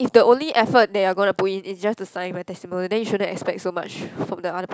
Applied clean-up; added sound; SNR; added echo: none; none; none; none.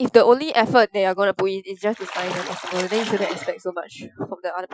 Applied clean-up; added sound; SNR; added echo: classical method Wiener filter.